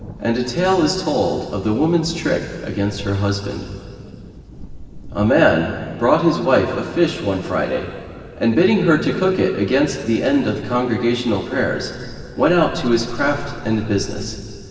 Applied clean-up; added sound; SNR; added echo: none; Thunder; 17 dB; reverberation time 2.5 s.